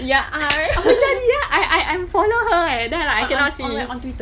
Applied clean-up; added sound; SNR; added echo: none; none; none; none.